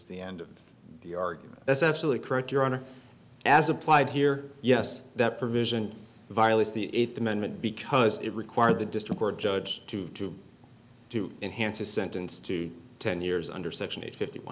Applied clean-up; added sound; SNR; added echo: none; none; none; none.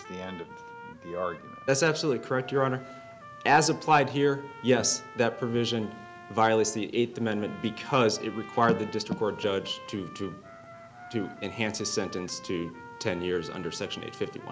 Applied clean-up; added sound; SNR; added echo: none; Trumpet; 17 dB; none.